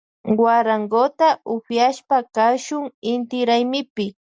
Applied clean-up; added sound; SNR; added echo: none; none; none; none.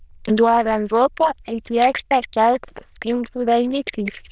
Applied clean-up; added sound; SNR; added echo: neural diffusion model UNIVERSE++.